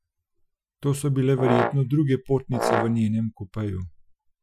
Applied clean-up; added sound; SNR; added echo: classical method Wiener filter.